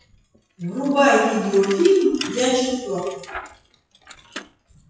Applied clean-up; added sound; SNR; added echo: classical method WPE with log-MMSE.